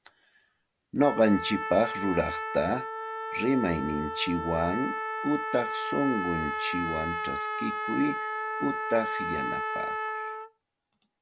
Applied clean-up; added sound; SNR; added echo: none; Trumpet; 3 dB; none.